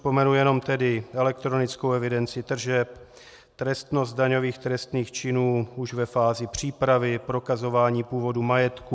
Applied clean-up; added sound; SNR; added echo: none; none; none; none.